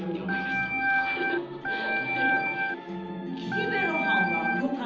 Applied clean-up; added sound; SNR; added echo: none; Organ; -5 dB; reverberation time 0.9 s.